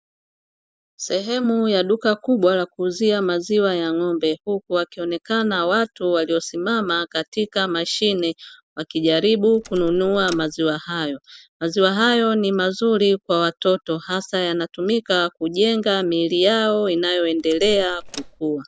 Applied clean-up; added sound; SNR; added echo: none; Door; 15 dB; none.